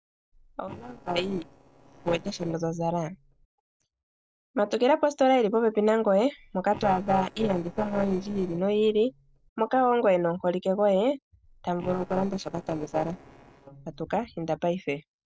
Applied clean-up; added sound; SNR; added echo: neural separator model SepFormer DNS4.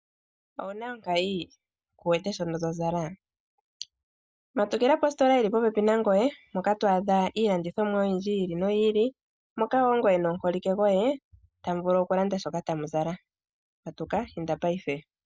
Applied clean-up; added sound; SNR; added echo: none; none; none; none.